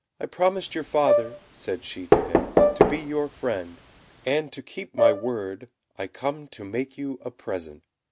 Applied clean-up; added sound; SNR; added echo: none; Knock + Brass instrument; -4 dB; none.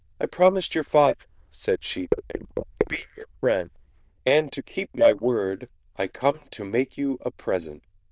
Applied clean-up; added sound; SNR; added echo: neural diffusion model UNIVERSE++.